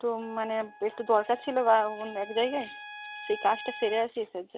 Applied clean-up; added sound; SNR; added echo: none; Trumpet; 15 dB; none.